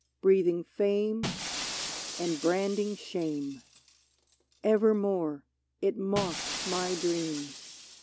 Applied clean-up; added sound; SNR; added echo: none; Shatter; 10 dB; none.